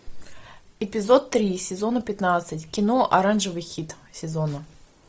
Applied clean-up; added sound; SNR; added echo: none; none; none; none.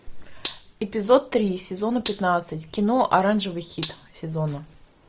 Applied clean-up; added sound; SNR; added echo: none; Gunshot, gunfire; 11 dB; none.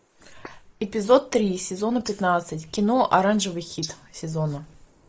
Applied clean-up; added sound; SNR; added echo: neural mask model Resemble Enhance denoiser.